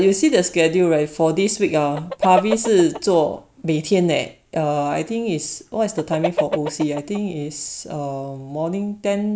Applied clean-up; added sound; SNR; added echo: none; Chicken, rooster; 8 dB; none.